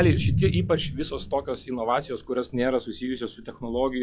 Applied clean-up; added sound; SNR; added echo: classical method log-MMSE.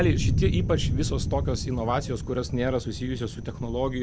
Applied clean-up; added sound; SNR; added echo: none; Thunder; 0 dB; none.